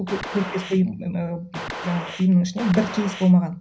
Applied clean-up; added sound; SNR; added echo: none; Gunshot, gunfire; 12 dB; reverberation time 0.5 s.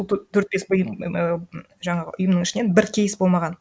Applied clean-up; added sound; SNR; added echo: none; none; none; none.